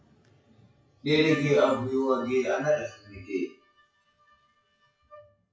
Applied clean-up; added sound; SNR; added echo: classical method WPE with log-MMSE.